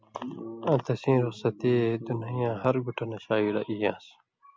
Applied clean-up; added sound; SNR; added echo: none; none; none; none.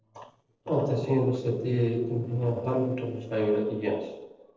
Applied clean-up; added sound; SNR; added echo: neural separator model SepFormer DNS4.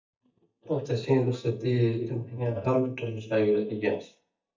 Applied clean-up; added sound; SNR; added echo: neural mask model DeepFilterNet 3.